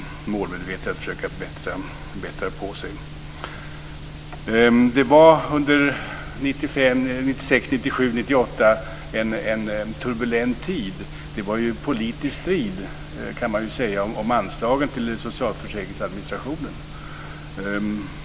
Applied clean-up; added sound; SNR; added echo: none; none; none; none.